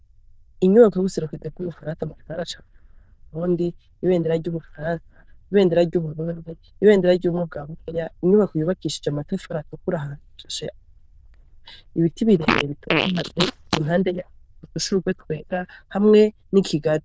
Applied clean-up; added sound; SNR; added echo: neural diffusion model UNIVERSE++.